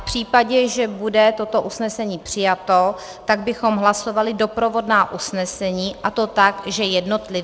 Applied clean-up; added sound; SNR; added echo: none; none; none; none.